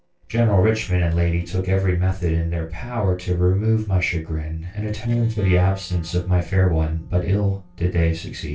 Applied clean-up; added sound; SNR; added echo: neural separator model SepFormer DNS4.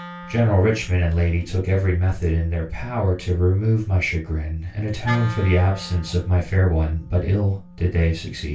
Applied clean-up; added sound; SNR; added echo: none; Wind instrument, woodwind instrument; 19 dB; reverberation time 0.2 s.